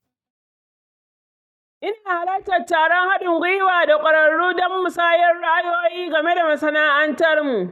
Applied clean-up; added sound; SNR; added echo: neural mask model DeepFilterNet 3.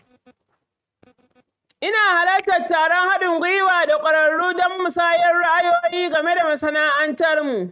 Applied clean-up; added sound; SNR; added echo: neural mask model RNNoise.